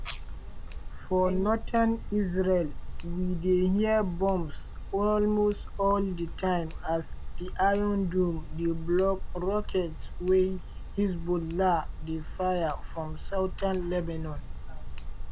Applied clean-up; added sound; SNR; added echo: none; Tick; 5 dB; none.